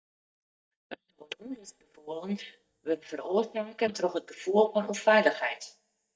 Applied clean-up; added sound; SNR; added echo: neural mask model DeepFilterNet 3.